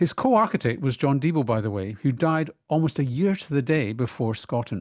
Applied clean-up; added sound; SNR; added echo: none; none; none; none.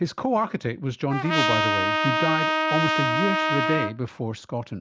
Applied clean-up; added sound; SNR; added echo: none; Trumpet; -3 dB; none.